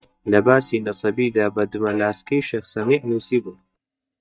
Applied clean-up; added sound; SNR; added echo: neural mask model DeepFilterNet 3.